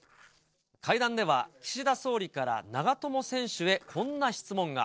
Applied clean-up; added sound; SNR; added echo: neural separator model SepFormer DNS4.